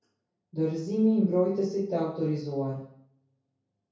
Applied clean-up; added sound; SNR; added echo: none; none; none; reverberation time 0.6 s.